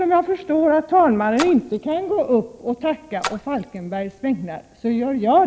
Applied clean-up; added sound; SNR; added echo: none; Splash, splatter; 15 dB; none.